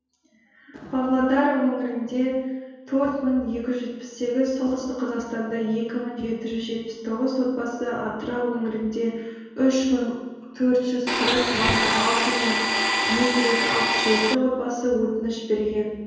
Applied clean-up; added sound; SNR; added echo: none; Domestic sounds, home sounds; -2 dB; reverberation time 1.2 s.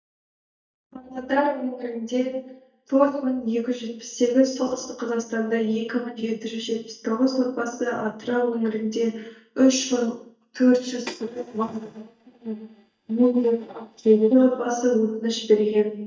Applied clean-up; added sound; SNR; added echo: neural mask model DeepFilterNet 3.